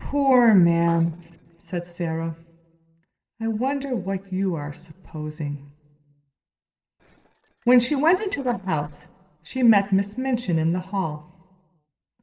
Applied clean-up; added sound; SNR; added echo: neural separator model SepFormer DNS4.